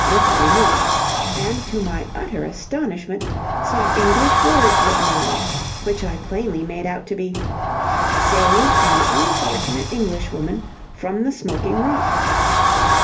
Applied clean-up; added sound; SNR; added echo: none; Sliding door; -5 dB; reverberation time 0.3 s.